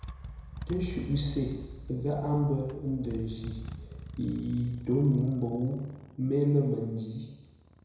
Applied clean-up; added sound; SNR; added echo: none; Motorcycle; 13 dB; reverberation time 1.0 s.